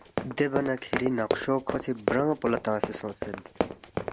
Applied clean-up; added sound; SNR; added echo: none; Run; 4 dB; none.